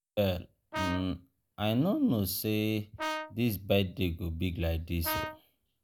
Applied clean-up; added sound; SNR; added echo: none; Brass instrument; 7 dB; none.